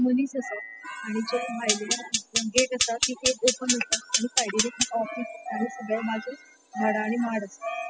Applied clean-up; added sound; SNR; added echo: classical method spectral subtraction.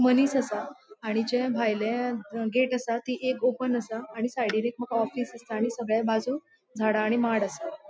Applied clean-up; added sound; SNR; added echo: none; none; none; none.